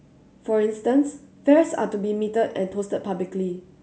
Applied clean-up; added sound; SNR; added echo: none; none; none; none.